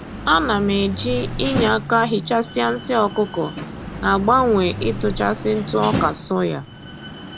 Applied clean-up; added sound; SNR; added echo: none; Vehicle + Slam; 8 dB; none.